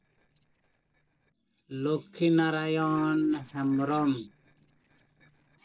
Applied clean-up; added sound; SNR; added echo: neural separator model SepFormer DNS4.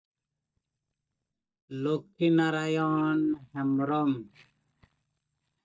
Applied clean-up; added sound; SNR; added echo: neural mask model DeepFilterNet 3.